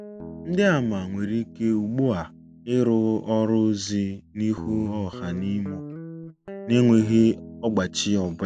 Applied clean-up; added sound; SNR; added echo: none; Guitar; 16 dB; none.